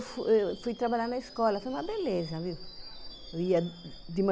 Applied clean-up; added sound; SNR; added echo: none; Screech / Subway, metro, underground; 15 dB; none.